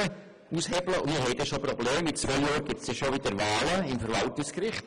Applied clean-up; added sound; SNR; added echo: none; none; none; none.